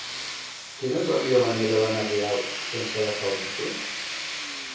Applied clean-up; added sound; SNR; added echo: none; Tools; 6 dB; reverberation time 0.6 s.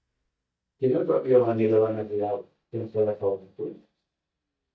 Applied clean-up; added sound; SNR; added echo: neural mask model DeepFilterNet 3.